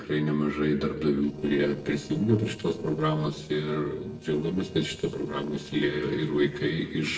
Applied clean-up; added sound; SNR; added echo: neural separator model SepFormer DNS4.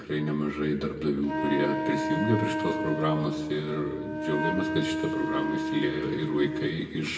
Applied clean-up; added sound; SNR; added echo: none; Wind instrument, woodwind instrument; 3 dB; reverberation time 1.3 s.